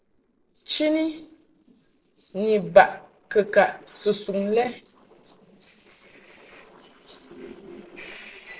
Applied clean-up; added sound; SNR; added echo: neural separator model SepFormer DNS4.